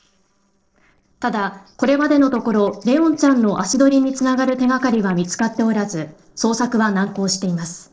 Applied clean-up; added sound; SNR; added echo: neural separator model SepFormer DNS4.